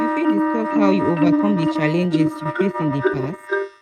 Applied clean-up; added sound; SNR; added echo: neural mask model RNNoise.